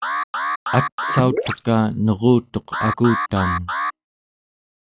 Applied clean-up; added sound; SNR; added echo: classical method log-MMSE.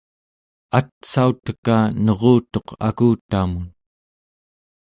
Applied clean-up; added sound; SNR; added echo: none; none; none; none.